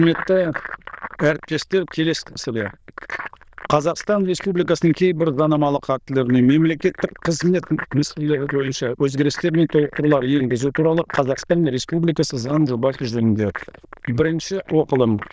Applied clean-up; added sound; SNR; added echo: neural diffusion model UNIVERSE++.